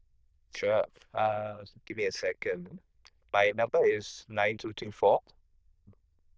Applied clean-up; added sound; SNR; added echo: neural diffusion model UNIVERSE++.